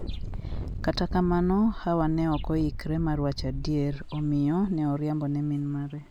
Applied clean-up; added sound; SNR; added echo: none; Engine; 8 dB; none.